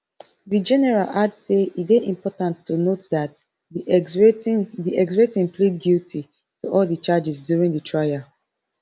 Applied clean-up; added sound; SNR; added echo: none; none; none; none.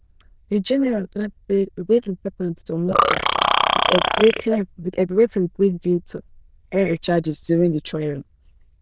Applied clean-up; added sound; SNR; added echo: neural diffusion model UNIVERSE++.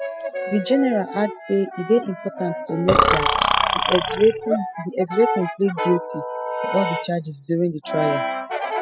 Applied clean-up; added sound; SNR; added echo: classical method spectral subtraction.